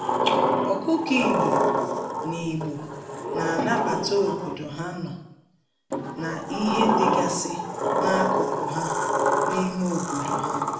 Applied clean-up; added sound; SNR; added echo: none; Sliding door; -3 dB; reverberation time 0.7 s.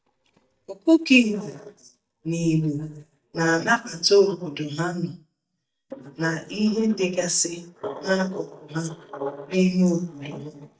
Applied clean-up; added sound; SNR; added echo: neural mask model DeepFilterNet 3.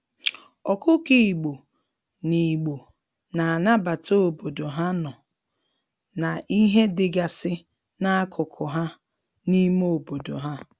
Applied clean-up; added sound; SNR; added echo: none; none; none; none.